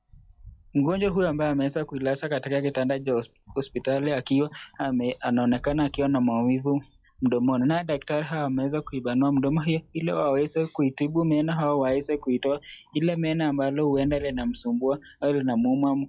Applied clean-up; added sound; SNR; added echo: classical method log-MMSE.